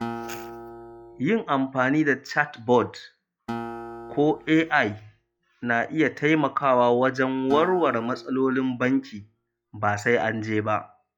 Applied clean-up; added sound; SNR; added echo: classical method log-MMSE.